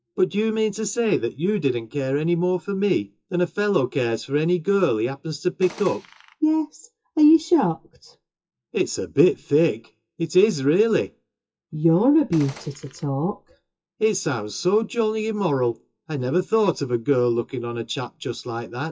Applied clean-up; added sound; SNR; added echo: classical method WPE with log-MMSE.